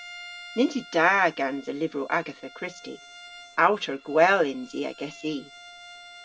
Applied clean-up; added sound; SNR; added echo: none; Bowed string instrument; 20 dB; none.